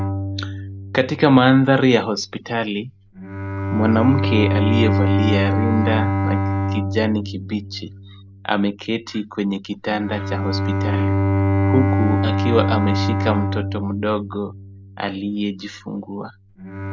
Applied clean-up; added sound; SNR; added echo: none; Bowed string instrument; 0 dB; none.